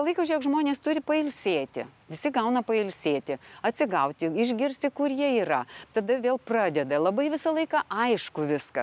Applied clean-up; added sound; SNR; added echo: none; none; none; none.